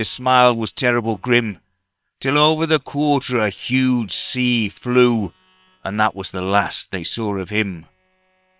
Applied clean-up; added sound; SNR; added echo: neural separator model SepFormer WHAM!.